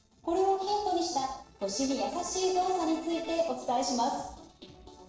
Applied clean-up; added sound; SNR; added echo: neural separator model SepFormer DNS4.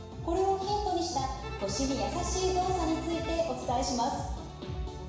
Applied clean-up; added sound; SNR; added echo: none; Bowed string instrument; 15 dB; reverberation time 1.0 s.